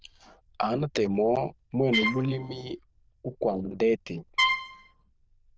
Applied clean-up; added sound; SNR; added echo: neural diffusion model UNIVERSE++.